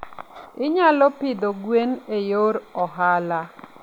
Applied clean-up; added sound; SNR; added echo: none; none; none; none.